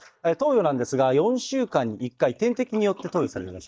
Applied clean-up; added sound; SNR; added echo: neural mask model DeepFilterNet 3.